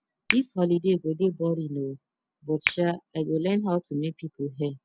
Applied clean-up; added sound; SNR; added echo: none; Finger snapping; 10 dB; none.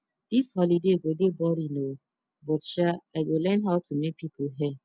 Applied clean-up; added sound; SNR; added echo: none; none; none; none.